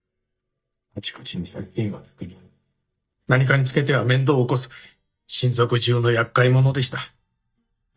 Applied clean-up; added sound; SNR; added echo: neural mask model DeepFilterNet 3.